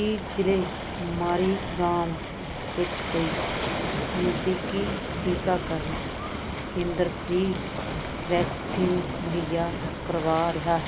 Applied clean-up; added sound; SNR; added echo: none; Waves, surf; 3 dB; none.